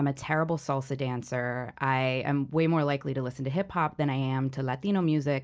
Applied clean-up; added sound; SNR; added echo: none; none; none; none.